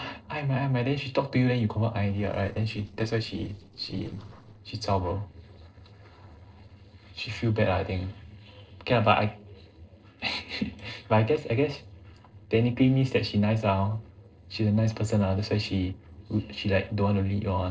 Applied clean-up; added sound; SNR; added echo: neural separator model SepFormer DNS4.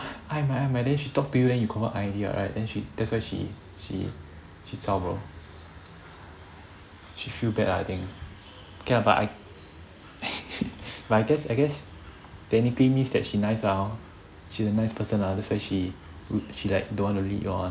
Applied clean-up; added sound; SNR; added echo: none; none; none; none.